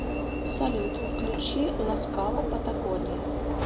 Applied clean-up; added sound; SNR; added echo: none; Alarm / Engine / Train; -3 dB; reverberation time 0.9 s.